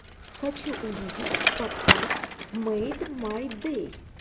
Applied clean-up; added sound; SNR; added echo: none; Bicycle; -3 dB; none.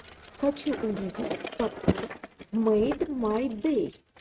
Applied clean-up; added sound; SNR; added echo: neural mask model RNNoise.